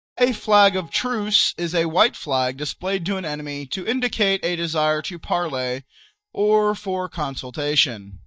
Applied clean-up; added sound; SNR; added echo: neural mask model DeepFilterNet 3.